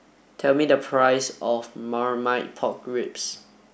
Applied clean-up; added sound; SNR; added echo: none; none; none; none.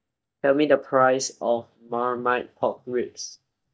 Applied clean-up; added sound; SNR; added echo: neural mask model DeepFilterNet 3.